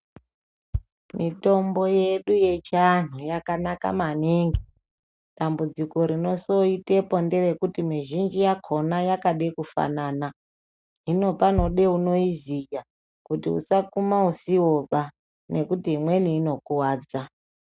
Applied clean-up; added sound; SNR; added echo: neural mask model RNNoise.